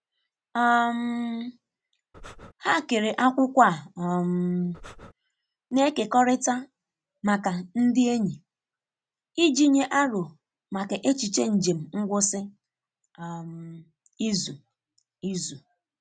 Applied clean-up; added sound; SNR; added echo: none; Breathing; 18 dB; none.